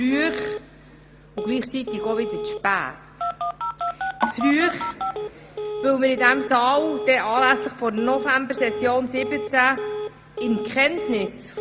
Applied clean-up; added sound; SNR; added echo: none; Telephone; 7 dB; none.